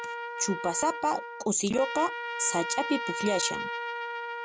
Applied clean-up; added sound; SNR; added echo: none; Trumpet; 5 dB; none.